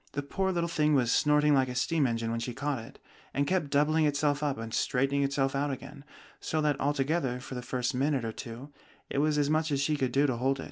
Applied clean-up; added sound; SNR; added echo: none; none; none; none.